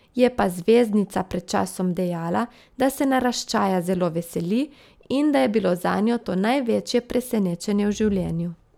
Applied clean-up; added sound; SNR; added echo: none; none; none; none.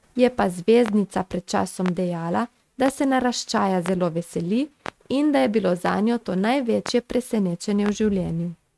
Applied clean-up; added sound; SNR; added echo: neural mask model RNNoise.